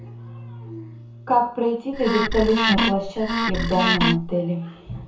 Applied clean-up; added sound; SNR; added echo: none; Wood; -1 dB; reverberation time 0.6 s.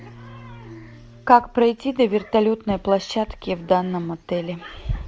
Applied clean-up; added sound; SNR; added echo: none; none; none; none.